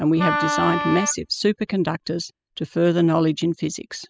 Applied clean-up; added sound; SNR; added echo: classical method spectral subtraction.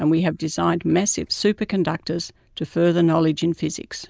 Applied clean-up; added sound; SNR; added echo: neural mask model Resemble Enhance denoiser.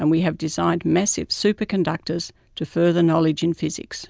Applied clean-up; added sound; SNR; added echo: none; none; none; none.